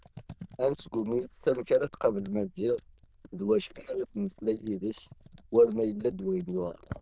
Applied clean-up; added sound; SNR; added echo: neural diffusion model UNIVERSE++.